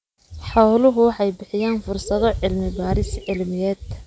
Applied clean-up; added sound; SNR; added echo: none; none; none; none.